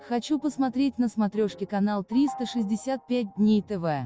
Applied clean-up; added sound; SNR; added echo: none; Organ; 20 dB; none.